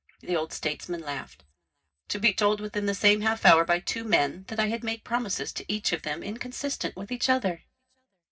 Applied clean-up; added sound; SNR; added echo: none; none; none; reverberation time 0.4 s.